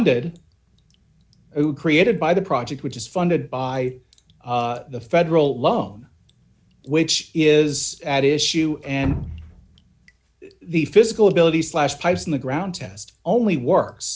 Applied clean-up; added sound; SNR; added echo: none; Drip; 20 dB; none.